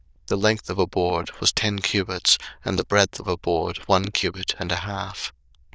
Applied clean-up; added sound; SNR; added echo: neural diffusion model UNIVERSE++.